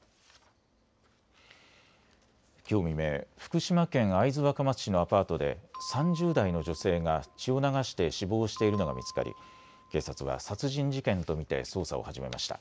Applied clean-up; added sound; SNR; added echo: none; Bell; 18 dB; none.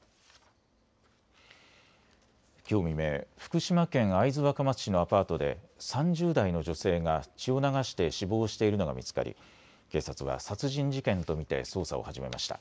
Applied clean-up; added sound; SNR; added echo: none; none; none; none.